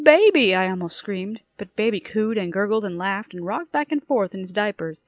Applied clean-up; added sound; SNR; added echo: none; none; none; none.